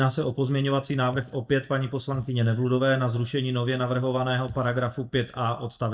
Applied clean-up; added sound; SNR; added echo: neural mask model DeepFilterNet 3.